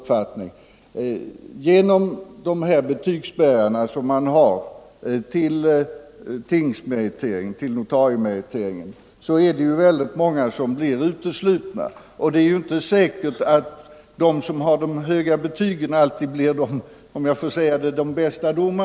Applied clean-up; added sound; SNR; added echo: none; none; none; none.